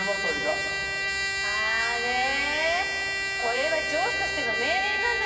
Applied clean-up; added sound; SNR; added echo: none; Trumpet; -2 dB; reverberation time 2.6 s.